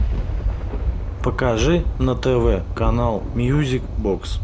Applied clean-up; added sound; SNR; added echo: none; Thunder; 1 dB; none.